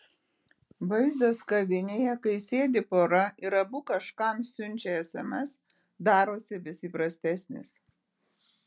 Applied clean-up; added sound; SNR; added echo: none; none; none; none.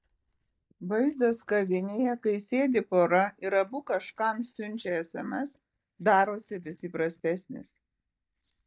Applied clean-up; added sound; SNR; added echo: neural mask model DeepFilterNet 3.